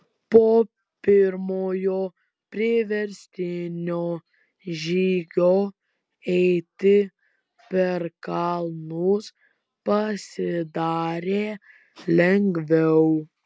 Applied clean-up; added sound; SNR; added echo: none; none; none; none.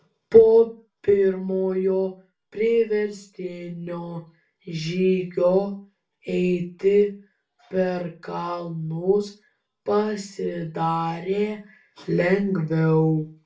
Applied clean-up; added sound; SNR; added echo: none; none; none; reverberation time 0.3 s.